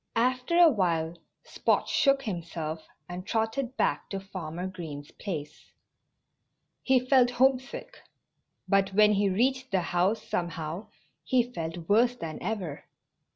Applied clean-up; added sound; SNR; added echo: none; none; none; none.